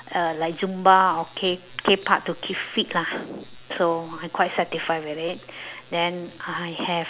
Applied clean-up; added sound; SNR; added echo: none; none; none; none.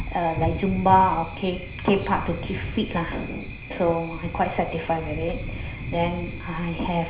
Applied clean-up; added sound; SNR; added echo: none; Thunder; 7 dB; reverberation time 0.5 s.